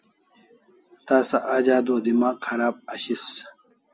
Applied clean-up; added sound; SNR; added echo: none; none; none; none.